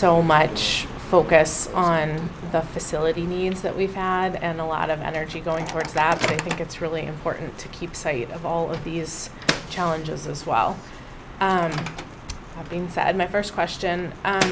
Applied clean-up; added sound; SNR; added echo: none; Microwave oven; 12 dB; none.